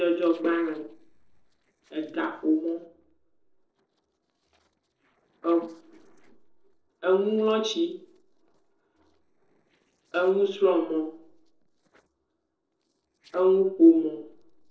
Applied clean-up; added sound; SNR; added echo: neural separator model SepFormer DNS4.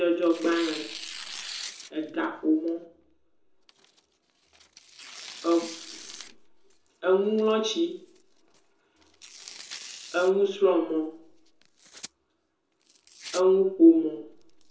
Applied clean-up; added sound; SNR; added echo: none; Tearing; 17 dB; reverberation time 0.5 s.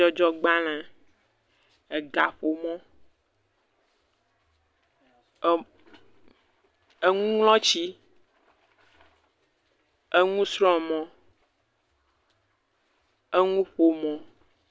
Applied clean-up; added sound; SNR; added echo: none; none; none; none.